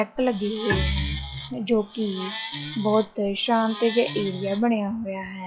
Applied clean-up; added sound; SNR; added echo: classical method log-MMSE.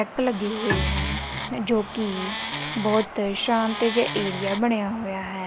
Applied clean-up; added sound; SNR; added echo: none; Wood + Bowed string instrument; 5 dB; none.